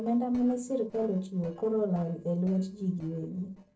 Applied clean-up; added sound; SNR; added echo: neural separator model SepFormer DNS4.